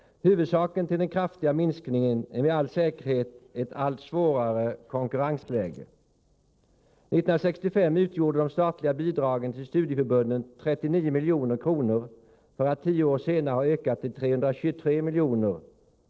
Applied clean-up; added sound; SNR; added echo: neural separator model SepFormer DNS4.